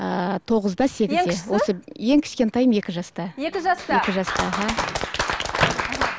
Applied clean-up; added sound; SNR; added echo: none; Microwave oven; 14 dB; none.